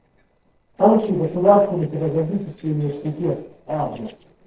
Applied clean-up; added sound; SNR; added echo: neural separator model SepFormer DNS4.